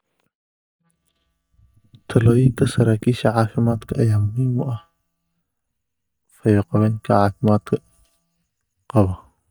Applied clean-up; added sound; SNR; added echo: neural mask model DeepFilterNet 3.